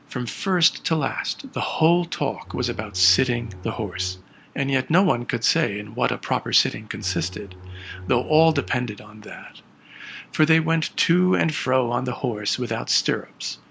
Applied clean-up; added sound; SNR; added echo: none; Bowed string instrument; 14 dB; none.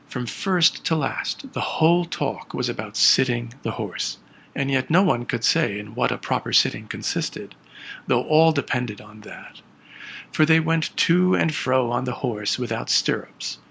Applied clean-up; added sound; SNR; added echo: none; none; none; none.